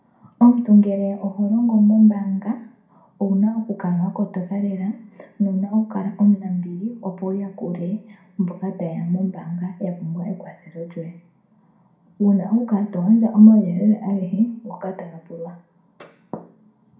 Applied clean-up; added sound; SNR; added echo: none; none; none; reverberation time 0.5 s.